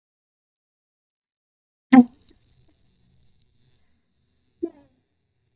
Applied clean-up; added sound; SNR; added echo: neural mask model DeepFilterNet 3.